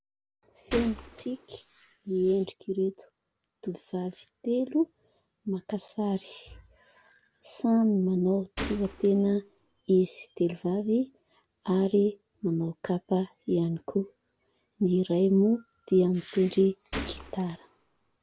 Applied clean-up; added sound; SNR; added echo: none; Gunshot, gunfire; 11 dB; none.